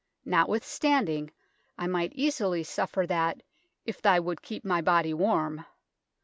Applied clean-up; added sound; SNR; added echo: none; none; none; none.